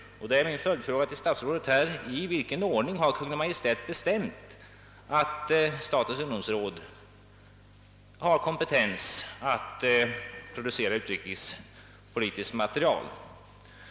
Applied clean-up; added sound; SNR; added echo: none; none; none; none.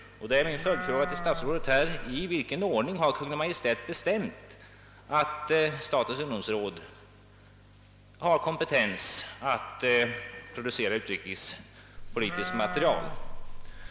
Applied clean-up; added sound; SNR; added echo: none; Livestock, farm animals, working animals; 4 dB; none.